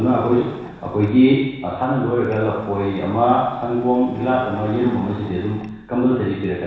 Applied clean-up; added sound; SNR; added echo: none; Mechanisms; 20 dB; reverberation time 1.1 s.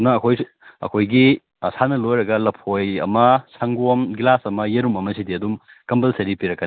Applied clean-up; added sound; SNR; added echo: none; none; none; none.